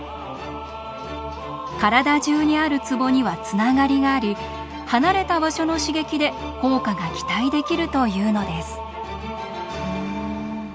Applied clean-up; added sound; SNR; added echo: none; none; none; none.